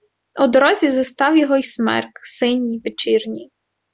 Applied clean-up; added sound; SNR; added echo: none; none; none; none.